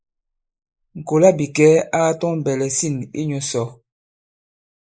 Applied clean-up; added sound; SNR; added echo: neural mask model Resemble Enhance denoiser.